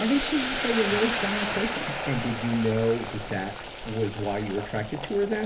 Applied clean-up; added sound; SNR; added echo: none; Boiling; 3 dB; reverberation time 0.3 s.